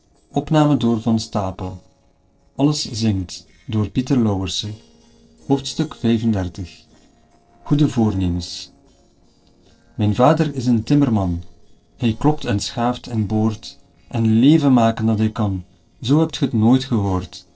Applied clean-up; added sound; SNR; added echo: neural separator model SepFormer DNS4.